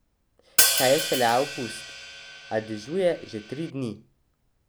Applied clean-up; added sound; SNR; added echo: none; Hi-hat; -1 dB; none.